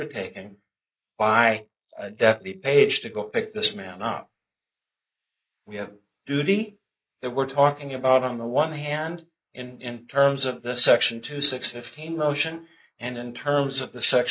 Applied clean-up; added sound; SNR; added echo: neural mask model Resemble Enhance denoiser.